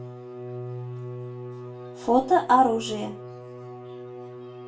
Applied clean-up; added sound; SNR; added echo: none; Bowed string instrument; 10 dB; reverberation time 0.3 s.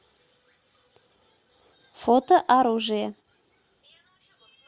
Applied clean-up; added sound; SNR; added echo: none; none; none; none.